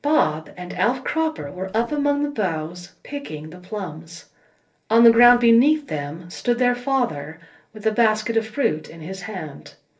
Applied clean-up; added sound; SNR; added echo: neural separator model SepFormer DNS4.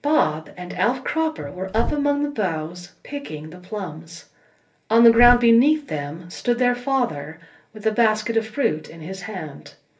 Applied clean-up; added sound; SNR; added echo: none; Bird; 10 dB; reverberation time 0.3 s.